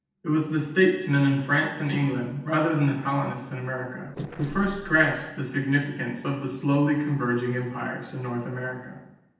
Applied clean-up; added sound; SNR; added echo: neural separator model SepFormer DNS4.